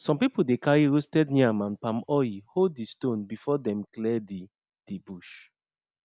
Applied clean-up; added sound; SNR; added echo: none; none; none; none.